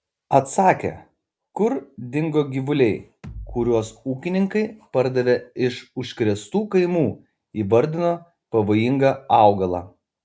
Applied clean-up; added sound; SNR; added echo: none; Bass drum; 18 dB; none.